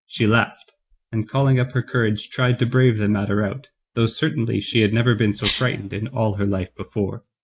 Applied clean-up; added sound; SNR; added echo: neural mask model RNNoise.